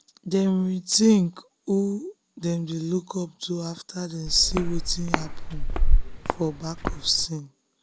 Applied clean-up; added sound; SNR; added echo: none; Walk, footsteps; -3 dB; none.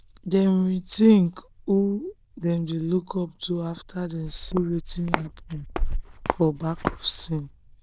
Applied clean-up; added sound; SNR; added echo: neural diffusion model UNIVERSE++.